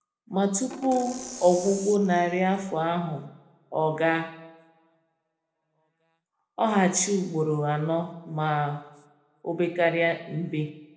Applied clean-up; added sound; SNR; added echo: none; Percussion; 14 dB; reverberation time 0.7 s.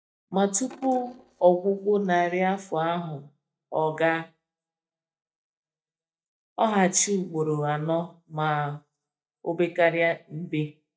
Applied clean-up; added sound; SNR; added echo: neural mask model DeepFilterNet 3.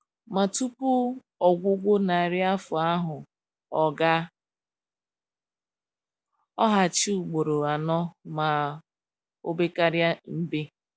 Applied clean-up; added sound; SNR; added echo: none; none; none; none.